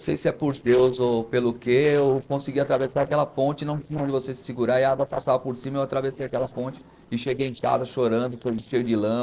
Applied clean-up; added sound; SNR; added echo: neural separator model SepFormer DNS4.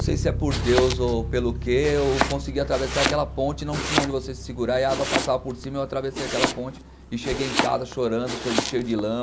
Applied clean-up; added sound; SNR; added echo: none; Bass guitar + Domestic sounds, home sounds; 3 dB; none.